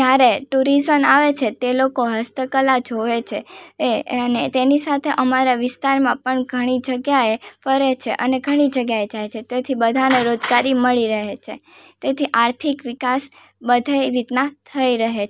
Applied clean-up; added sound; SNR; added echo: none; none; none; none.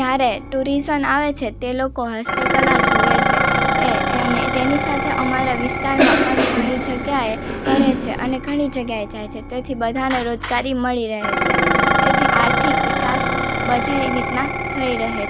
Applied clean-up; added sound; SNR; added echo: none; Dishes, pots, and pans + Cough; -2 dB; none.